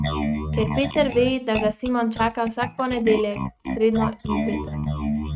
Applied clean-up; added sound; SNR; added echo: neural mask model RNNoise.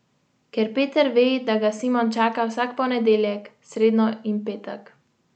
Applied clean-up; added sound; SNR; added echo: none; none; none; none.